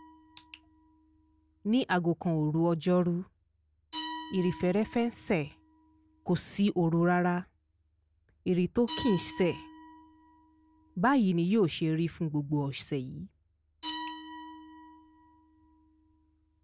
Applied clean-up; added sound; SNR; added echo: none; Glass; 17 dB; none.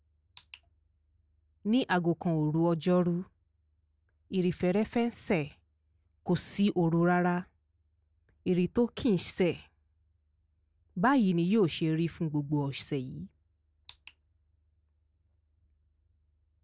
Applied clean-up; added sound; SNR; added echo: none; none; none; none.